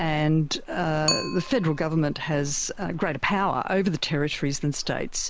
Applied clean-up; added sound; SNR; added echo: none; Bicycle + Walk, footsteps; 10 dB; none.